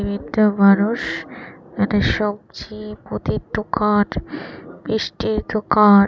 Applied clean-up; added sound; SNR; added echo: none; none; none; none.